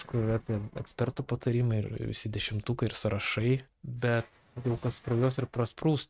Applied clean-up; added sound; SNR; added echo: neural mask model RNNoise.